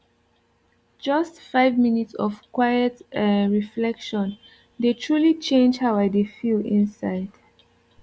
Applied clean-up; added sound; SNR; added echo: none; none; none; none.